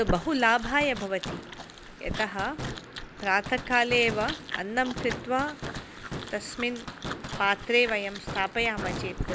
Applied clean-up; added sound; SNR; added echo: none; Fireworks + Chewing, mastication; 8 dB; none.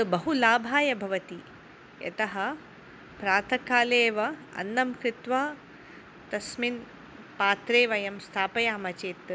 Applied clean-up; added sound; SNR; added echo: none; none; none; none.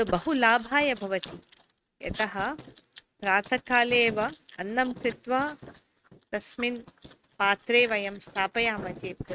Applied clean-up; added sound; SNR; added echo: neural mask model RNNoise.